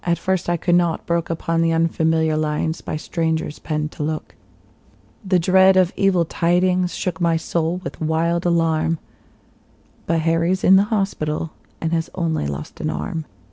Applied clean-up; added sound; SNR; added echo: none; none; none; none.